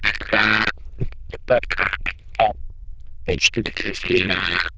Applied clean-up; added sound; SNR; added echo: neural diffusion model UNIVERSE++.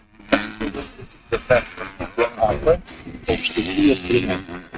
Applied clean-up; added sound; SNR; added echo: neural mask model RNNoise.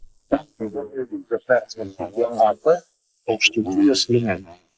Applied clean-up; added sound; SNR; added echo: neural mask model Resemble Enhance denoiser.